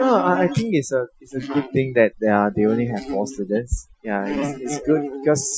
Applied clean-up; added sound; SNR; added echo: classical method Wiener filter.